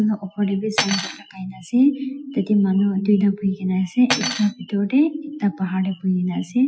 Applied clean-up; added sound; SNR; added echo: classical method Wiener filter.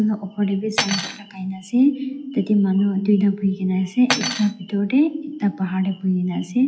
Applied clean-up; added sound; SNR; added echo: classical method log-MMSE.